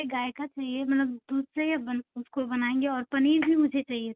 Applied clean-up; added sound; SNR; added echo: none; none; none; none.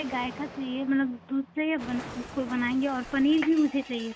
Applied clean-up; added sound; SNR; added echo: none; Explosion; 16 dB; none.